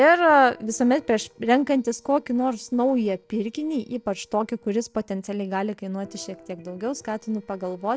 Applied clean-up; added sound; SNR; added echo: neural separator model SepFormer DNS4.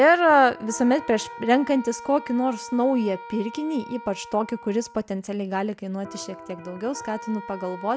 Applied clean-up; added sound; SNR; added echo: none; Electric guitar + Wind instrument, woodwind instrument; 16 dB; none.